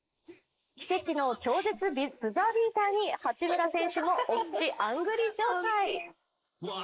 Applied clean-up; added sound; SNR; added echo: neural mask model Resemble Enhance denoiser.